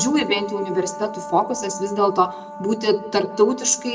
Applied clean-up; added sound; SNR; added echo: none; Brass instrument; 12 dB; reverberation time 0.8 s.